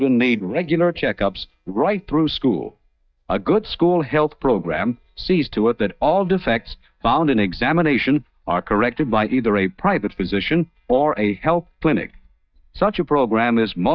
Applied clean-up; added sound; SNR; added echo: neural mask model DeepFilterNet 3.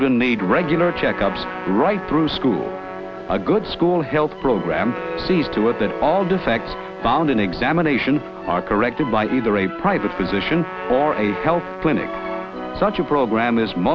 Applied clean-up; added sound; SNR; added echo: none; Trumpet; 14 dB; none.